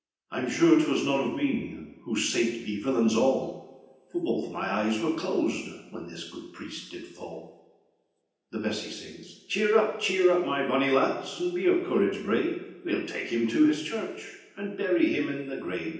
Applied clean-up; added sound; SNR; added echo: none; none; none; reverberation time 0.9 s.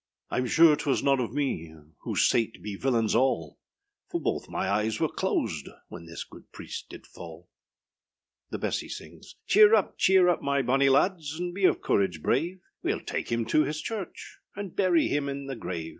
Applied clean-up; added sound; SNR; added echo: none; none; none; none.